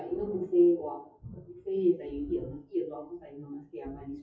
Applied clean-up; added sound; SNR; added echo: classical method WPE with log-MMSE.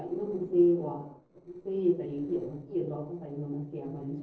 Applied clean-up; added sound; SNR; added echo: neural separator model SepFormer DNS4.